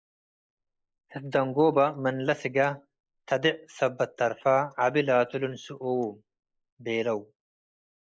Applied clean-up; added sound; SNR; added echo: neural mask model Resemble Enhance denoiser.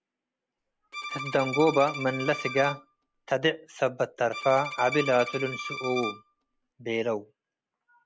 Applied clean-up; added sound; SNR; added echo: none; Bowed string instrument; 8 dB; none.